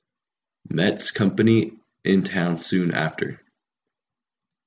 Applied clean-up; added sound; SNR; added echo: none; none; none; none.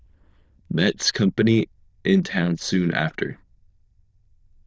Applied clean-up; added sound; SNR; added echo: neural diffusion model UNIVERSE++.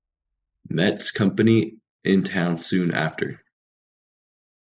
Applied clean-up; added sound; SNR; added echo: neural mask model Resemble Enhance denoiser.